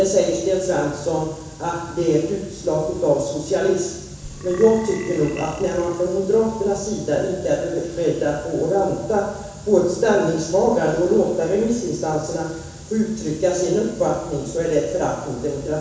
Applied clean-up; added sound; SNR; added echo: none; Burping, eructation; 18 dB; reverberation time 1.1 s.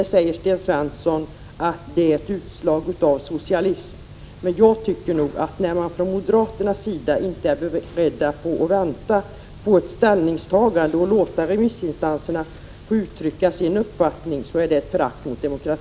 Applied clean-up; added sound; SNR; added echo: none; none; none; none.